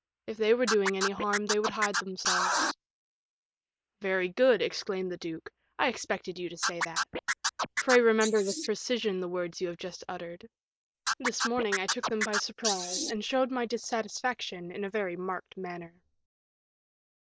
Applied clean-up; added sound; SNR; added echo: neural mask model Resemble Enhance denoiser.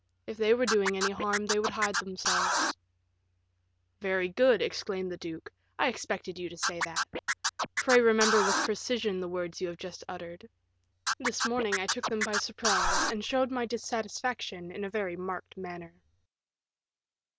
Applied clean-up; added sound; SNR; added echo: none; Scratching (performance technique); 0 dB; none.